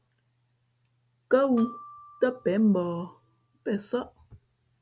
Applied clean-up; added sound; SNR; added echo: none; Glockenspiel; 14 dB; none.